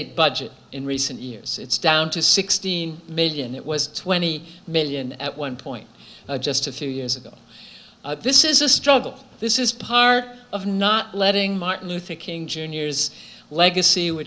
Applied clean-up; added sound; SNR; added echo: none; none; none; none.